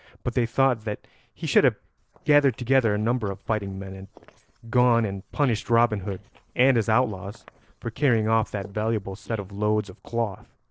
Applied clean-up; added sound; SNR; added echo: neural separator model SepFormer DNS4.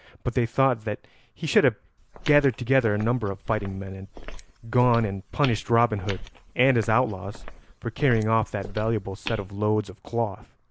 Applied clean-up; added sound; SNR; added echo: none; Walk, footsteps; 13 dB; none.